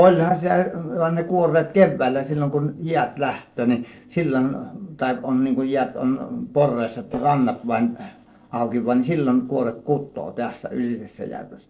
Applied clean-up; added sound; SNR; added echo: neural separator model SepFormer DNS4.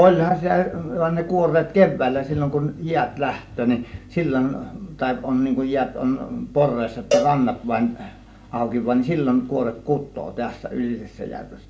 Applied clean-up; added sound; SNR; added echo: none; Cowbell; 6 dB; reverberation time 0.4 s.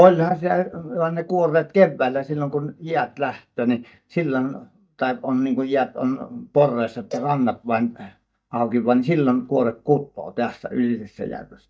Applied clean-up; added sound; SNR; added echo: neural mask model DeepFilterNet 3.